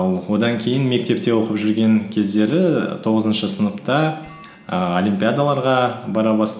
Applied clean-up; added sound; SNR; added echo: none; Bell; 15 dB; none.